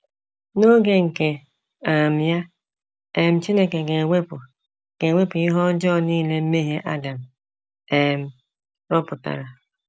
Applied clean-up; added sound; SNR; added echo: none; none; none; none.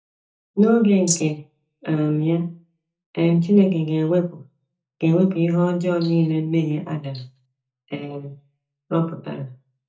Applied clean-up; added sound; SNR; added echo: neural mask model DeepFilterNet 3.